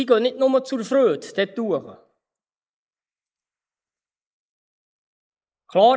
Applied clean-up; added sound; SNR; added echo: neural mask model Resemble Enhance denoiser.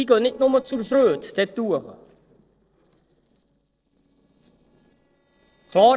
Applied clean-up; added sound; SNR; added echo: neural separator model SepFormer DNS4.